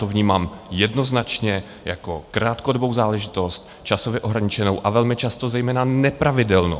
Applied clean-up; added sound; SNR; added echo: none; none; none; none.